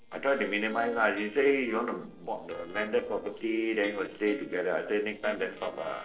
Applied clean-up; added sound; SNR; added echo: neural separator model SepFormer DNS4.